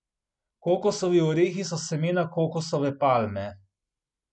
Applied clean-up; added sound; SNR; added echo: none; none; none; none.